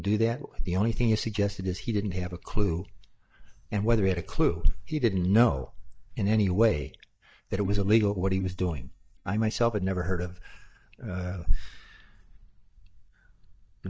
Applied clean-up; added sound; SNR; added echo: neural mask model DeepFilterNet 3.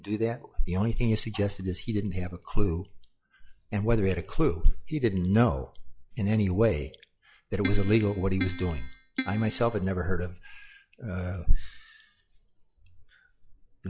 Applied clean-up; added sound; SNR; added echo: classical method log-MMSE.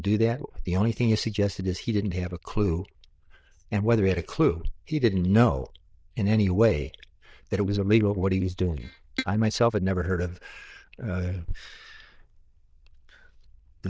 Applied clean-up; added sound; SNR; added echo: neural diffusion model UNIVERSE++.